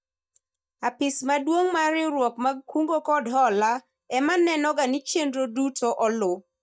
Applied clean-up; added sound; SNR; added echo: neural mask model DeepFilterNet 3.